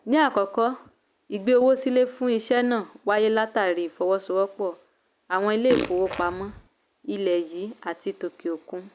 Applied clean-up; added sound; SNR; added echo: none; Fart; 6 dB; none.